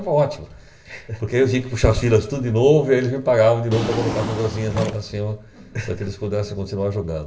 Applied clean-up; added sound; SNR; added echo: none; Drawer open or close; 8 dB; reverberation time 0.6 s.